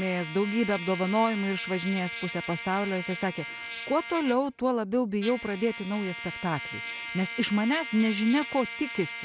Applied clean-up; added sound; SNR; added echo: none; Trumpet; 10 dB; none.